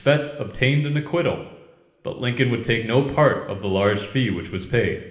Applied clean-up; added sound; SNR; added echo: none; none; none; reverberation time 1.0 s.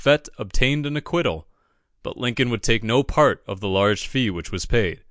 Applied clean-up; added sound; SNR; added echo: none; none; none; none.